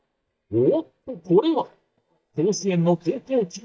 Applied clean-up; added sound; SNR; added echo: neural mask model DeepFilterNet 3.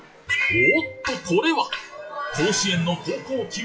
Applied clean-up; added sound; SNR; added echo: classical method WPE with log-MMSE.